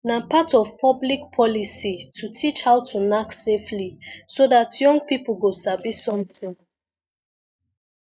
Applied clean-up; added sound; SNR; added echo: neural mask model DeepFilterNet 3.